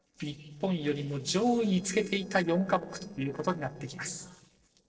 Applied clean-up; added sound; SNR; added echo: neural separator model SepFormer DNS4.